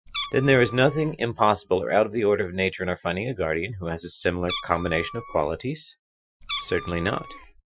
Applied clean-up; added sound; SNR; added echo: classical method Wiener filter.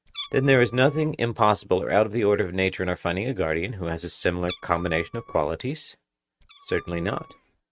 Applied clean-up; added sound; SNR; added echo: neural mask model RNNoise.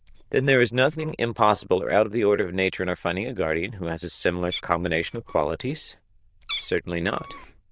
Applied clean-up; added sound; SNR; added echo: neural diffusion model UNIVERSE++.